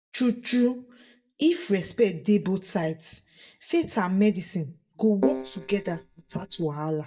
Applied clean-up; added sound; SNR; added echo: neural mask model DeepFilterNet 3.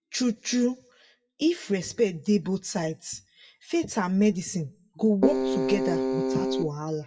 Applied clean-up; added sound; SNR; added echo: classical method WPE with log-MMSE.